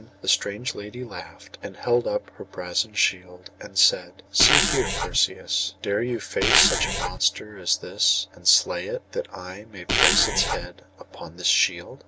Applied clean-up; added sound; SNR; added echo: none; Zipper (clothing); -4 dB; none.